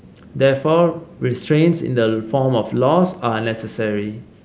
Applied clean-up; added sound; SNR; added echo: none; none; none; none.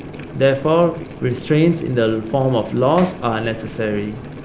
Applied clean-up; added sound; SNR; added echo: none; Boiling + Hammer; 14 dB; none.